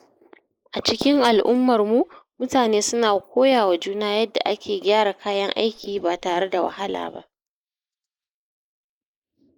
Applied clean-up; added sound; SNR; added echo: neural mask model Resemble Enhance denoiser.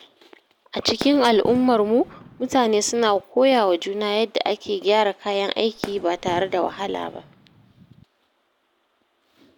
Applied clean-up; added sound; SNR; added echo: none; Fireworks; 16 dB; none.